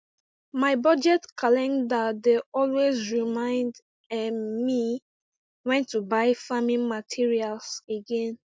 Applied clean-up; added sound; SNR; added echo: none; none; none; none.